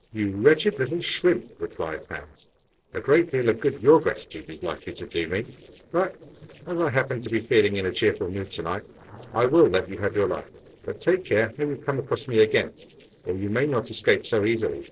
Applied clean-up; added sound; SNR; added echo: neural separator model SepFormer DNS4.